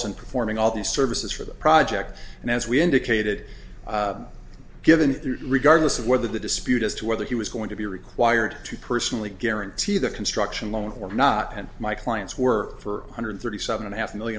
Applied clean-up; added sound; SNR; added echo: none; none; none; none.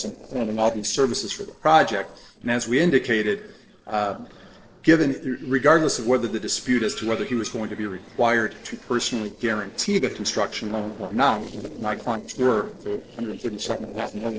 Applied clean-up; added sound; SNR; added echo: neural separator model SepFormer DNS4.